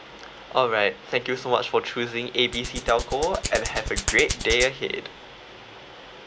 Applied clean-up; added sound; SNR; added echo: none; Hands; 6 dB; none.